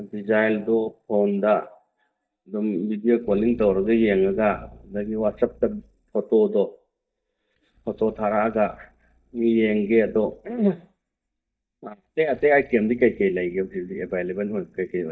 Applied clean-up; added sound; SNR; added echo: neural mask model DeepFilterNet 3.